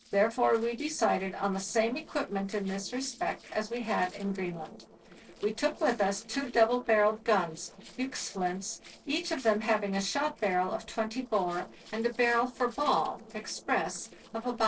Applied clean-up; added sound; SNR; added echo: neural separator model SepFormer DNS4.